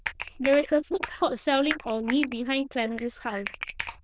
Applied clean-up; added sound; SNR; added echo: neural diffusion model UNIVERSE++.